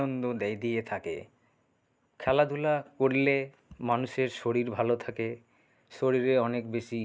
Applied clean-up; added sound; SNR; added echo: none; none; none; none.